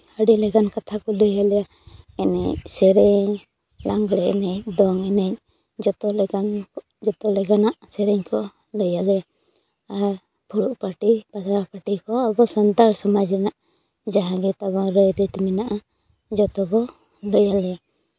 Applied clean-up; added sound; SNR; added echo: none; none; none; none.